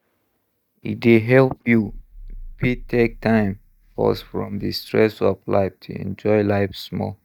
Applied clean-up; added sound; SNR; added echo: neural mask model DeepFilterNet 3.